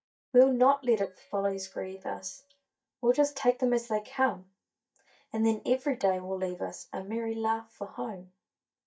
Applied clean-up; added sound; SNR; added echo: neural mask model DeepFilterNet 3.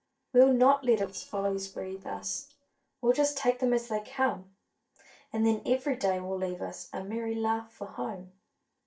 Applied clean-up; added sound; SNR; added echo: neural separator model SepFormer DNS4.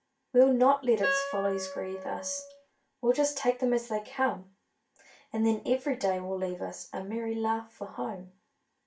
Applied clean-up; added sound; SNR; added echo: none; Wind instrument, woodwind instrument; 7 dB; reverberation time 0.2 s.